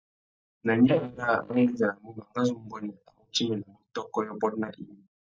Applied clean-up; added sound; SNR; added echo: neural mask model DeepFilterNet 3.